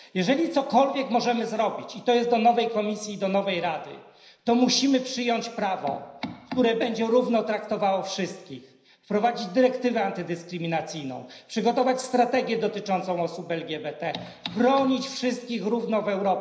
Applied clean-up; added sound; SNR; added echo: none; none; none; reverberation time 0.9 s.